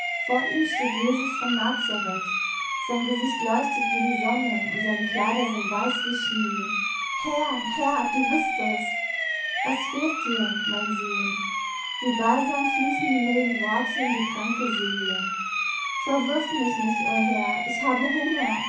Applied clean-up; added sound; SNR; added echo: none; Siren; 0 dB; reverberation time 0.6 s.